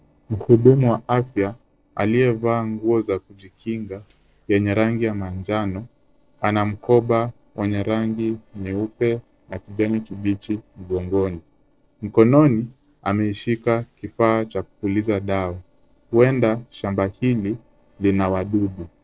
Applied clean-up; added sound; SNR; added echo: neural separator model SepFormer DNS4.